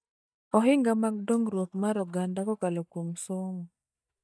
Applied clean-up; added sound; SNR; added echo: neural mask model DeepFilterNet 3.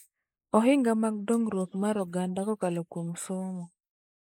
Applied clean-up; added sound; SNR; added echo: neural mask model Resemble Enhance denoiser.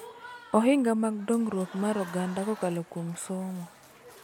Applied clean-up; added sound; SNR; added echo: none; Applause / Crowd; 18 dB; none.